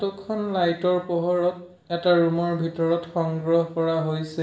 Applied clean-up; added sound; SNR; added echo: none; none; none; reverberation time 0.5 s.